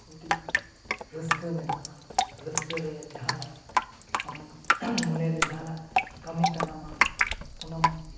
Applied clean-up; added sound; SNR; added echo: none; Drip; -4 dB; reverberation time 0.8 s.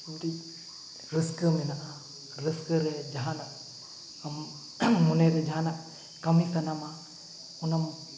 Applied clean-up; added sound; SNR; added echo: none; none; none; none.